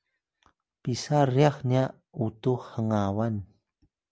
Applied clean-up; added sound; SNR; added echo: none; none; none; none.